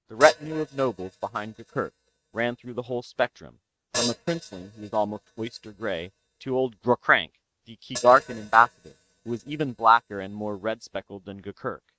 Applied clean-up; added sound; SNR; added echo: neural mask model RNNoise.